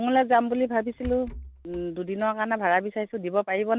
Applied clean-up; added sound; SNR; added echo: none; Rattle / Breathing; 19 dB; none.